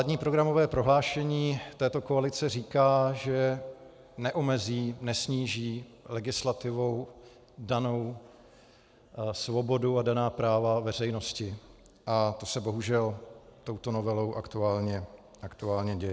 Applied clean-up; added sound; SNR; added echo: none; none; none; none.